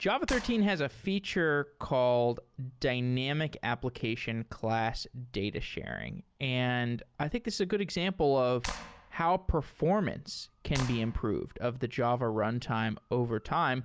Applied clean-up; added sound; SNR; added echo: none; Clapping; 11 dB; none.